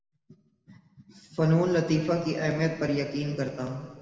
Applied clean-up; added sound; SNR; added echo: none; none; none; reverberation time 2.2 s.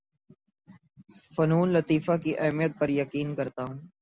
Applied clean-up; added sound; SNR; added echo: none; none; none; none.